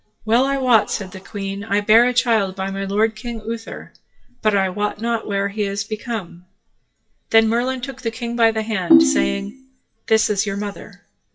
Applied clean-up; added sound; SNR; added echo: classical method WPE with log-MMSE.